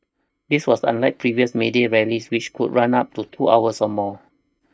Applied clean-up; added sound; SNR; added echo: neural mask model DeepFilterNet 3.